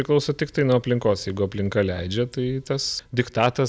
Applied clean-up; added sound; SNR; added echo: none; none; none; none.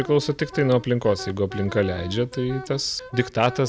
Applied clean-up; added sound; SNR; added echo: none; Wind instrument, woodwind instrument; 15 dB; none.